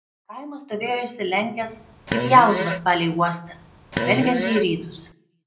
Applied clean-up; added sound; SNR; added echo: none; Fart; 6 dB; reverberation time 0.4 s.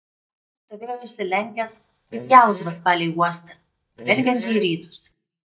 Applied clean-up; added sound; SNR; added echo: neural mask model DeepFilterNet 3.